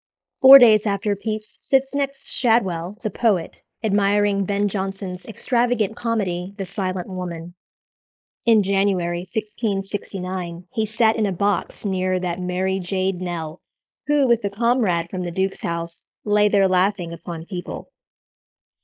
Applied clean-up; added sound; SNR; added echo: neural mask model Resemble Enhance denoiser.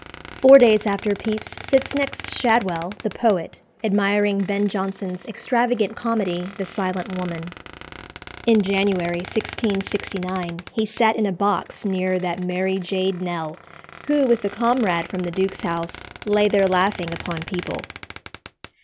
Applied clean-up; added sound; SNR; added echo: none; Squeak; 16 dB; none.